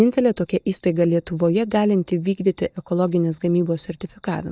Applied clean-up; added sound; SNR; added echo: neural mask model DeepFilterNet 3.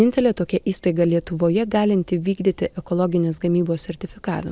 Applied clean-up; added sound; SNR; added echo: none; none; none; none.